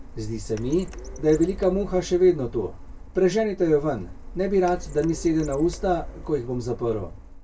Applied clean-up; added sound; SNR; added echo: none; Printer; 12 dB; reverberation time 0.2 s.